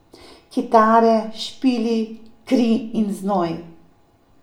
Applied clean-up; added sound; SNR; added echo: none; none; none; reverberation time 0.2 s.